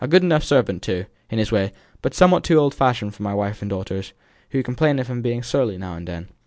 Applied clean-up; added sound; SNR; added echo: none; none; none; none.